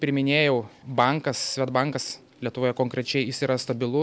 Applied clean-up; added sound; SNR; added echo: none; none; none; none.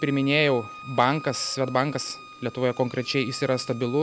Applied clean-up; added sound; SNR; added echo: none; Bowed string instrument; 17 dB; none.